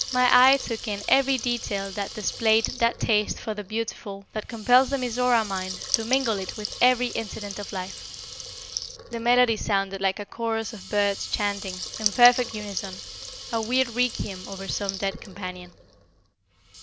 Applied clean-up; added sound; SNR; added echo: none; Water tap, faucet / Liquid; 10 dB; none.